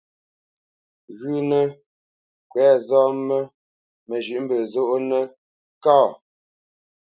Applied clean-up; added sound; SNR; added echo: none; none; none; none.